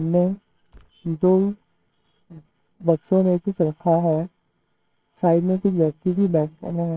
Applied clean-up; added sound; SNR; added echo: neural separator model SepFormer WHAMR!.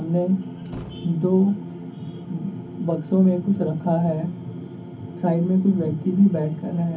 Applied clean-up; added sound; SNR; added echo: none; Slam; 20 dB; reverberation time 0.3 s.